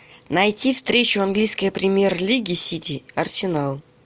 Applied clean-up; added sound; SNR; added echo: none; none; none; none.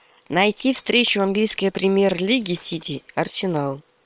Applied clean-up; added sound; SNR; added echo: neural separator model SepFormer WHAM!.